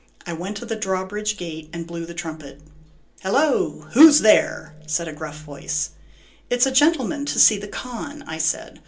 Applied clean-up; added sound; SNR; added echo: none; none; none; reverberation time 0.2 s.